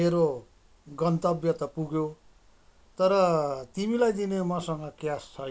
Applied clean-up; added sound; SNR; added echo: none; none; none; none.